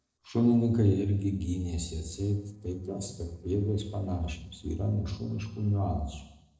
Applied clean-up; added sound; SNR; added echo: neural separator model SepFormer DNS4.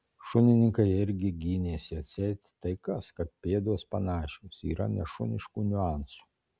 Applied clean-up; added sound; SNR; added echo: none; none; none; none.